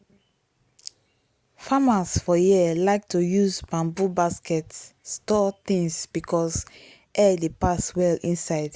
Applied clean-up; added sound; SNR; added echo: none; none; none; none.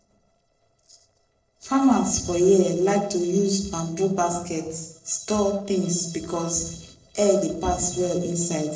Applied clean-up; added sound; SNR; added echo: neural separator model SepFormer DNS4.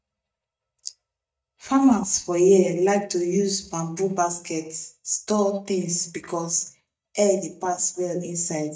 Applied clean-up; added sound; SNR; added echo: neural mask model DeepFilterNet 3.